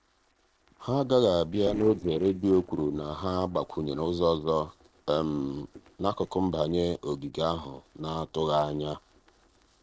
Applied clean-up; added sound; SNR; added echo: neural separator model SepFormer DNS4.